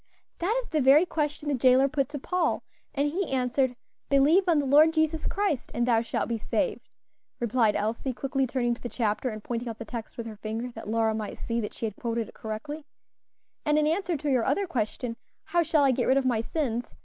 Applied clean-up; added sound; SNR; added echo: none; none; none; none.